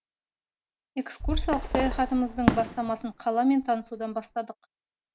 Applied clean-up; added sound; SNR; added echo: none; Fireworks; 2 dB; none.